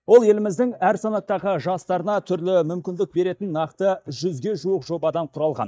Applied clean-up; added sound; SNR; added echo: neural mask model DeepFilterNet 3.